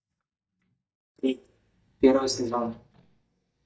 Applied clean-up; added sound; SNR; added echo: neural mask model DeepFilterNet 3.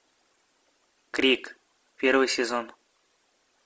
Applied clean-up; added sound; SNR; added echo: none; none; none; none.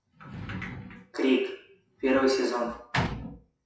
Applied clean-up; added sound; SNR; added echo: classical method WPE with log-MMSE.